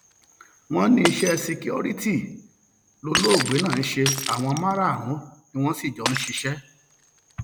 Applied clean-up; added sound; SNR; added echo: none; Shatter; 7 dB; none.